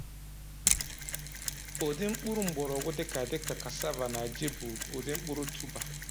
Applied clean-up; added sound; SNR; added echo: none; Mechanisms; -1 dB; none.